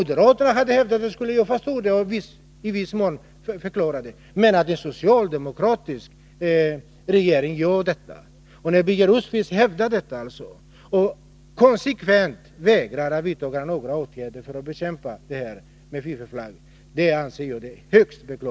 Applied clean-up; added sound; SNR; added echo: none; none; none; none.